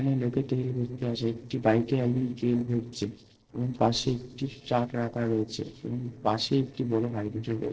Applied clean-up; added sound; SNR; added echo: neural separator model SepFormer DNS4.